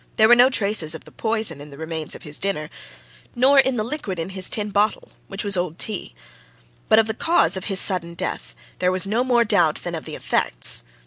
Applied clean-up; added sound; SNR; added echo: none; none; none; none.